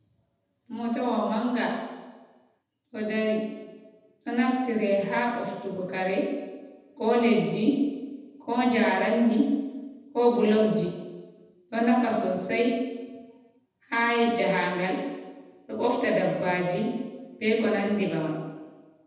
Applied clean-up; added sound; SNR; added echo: none; none; none; reverberation time 1.0 s.